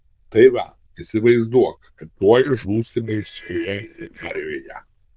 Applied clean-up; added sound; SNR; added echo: neural diffusion model UNIVERSE++.